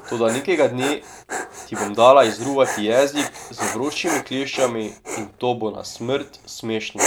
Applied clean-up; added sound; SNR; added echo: none; Dog; 9 dB; none.